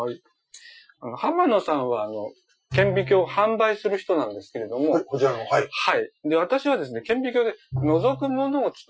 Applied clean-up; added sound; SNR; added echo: classical method Wiener filter.